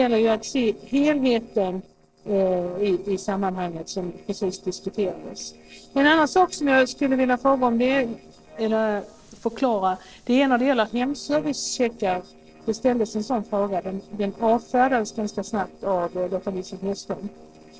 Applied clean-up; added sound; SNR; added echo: neural separator model SepFormer DNS4.